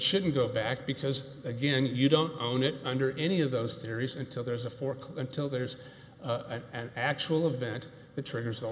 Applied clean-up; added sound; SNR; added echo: none; none; none; none.